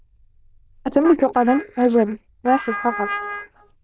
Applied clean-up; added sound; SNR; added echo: neural diffusion model UNIVERSE++.